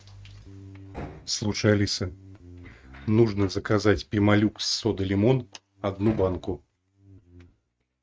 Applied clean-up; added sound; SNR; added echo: neural mask model RNNoise.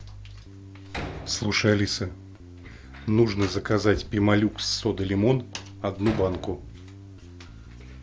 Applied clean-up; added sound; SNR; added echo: none; Door + Bass guitar; 14 dB; none.